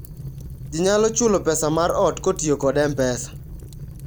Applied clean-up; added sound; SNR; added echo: none; Fire; 13 dB; none.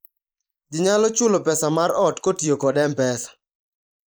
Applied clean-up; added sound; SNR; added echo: neural mask model Resemble Enhance denoiser.